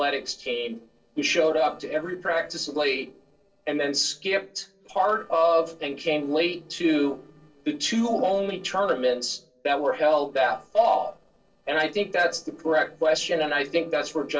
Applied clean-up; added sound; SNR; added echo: neural separator model SepFormer DNS4.